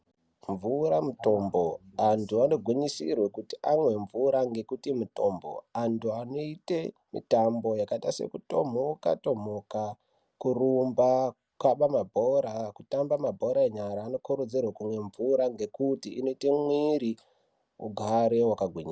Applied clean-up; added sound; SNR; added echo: none; none; none; none.